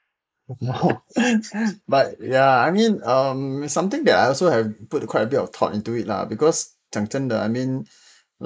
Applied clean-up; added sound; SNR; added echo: neural mask model Resemble Enhance denoiser.